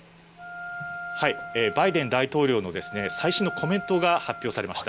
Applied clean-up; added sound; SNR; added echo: none; Wind instrument, woodwind instrument; 11 dB; none.